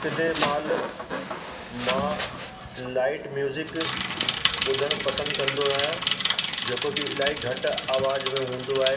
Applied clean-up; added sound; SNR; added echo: none; Bicycle; -1 dB; reverberation time 1.8 s.